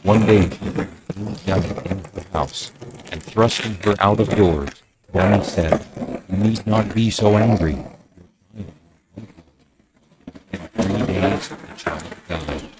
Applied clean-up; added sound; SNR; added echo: neural mask model RNNoise.